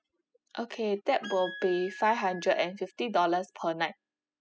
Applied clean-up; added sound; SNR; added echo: classical method spectral subtraction.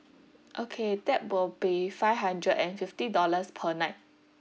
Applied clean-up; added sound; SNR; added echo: none; none; none; none.